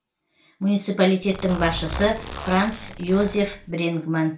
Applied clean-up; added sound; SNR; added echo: none; Zipper (clothing); 10 dB; reverberation time 0.3 s.